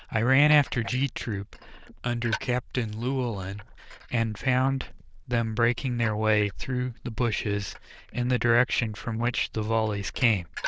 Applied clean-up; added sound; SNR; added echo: neural diffusion model UNIVERSE++.